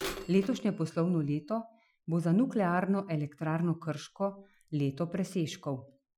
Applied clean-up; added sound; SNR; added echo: classical method Wiener filter.